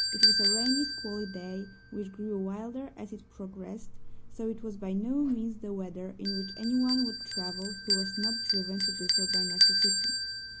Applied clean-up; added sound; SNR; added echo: none; Bell; -3 dB; none.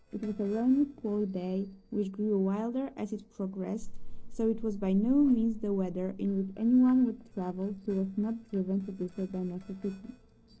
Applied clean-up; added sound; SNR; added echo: neural separator model SepFormer DNS4.